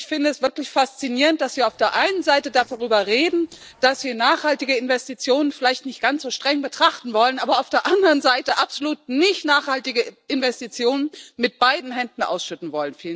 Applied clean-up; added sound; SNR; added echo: neural separator model SepFormer DNS4.